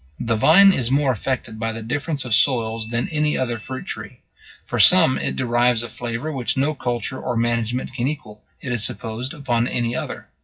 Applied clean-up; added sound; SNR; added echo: classical method WPE with log-MMSE.